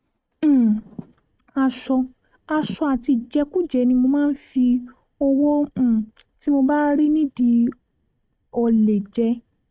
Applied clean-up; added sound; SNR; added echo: neural mask model RNNoise.